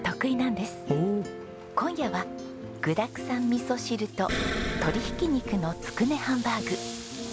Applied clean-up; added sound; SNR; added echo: none; Explosion; 5 dB; none.